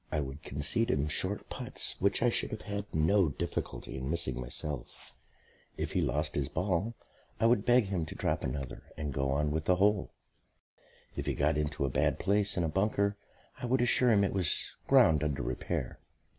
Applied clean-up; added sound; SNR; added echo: none; none; none; none.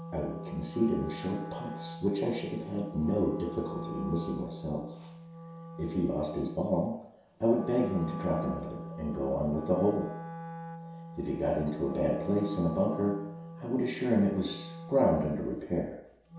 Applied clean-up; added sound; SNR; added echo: none; Wind instrument, woodwind instrument; 11 dB; reverberation time 0.7 s.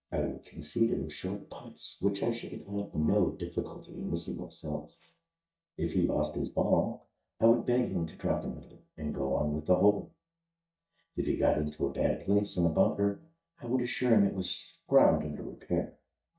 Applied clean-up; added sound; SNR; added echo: neural mask model DeepFilterNet 3.